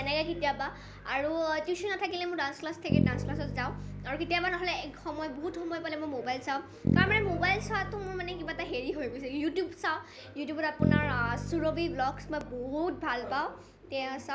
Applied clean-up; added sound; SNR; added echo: none; Bass guitar; 3 dB; none.